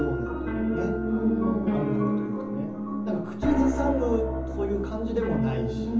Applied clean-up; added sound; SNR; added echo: none; Piano; 0 dB; reverberation time 0.7 s.